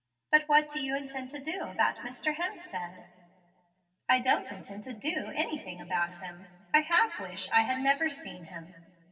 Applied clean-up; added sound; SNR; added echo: none; none; none; reverberation time 1.9 s.